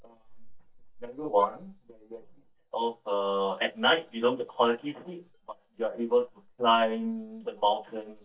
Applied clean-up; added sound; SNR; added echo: neural mask model DeepFilterNet 3.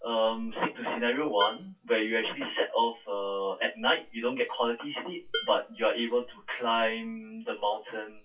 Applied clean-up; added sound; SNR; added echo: classical method WPE with log-MMSE.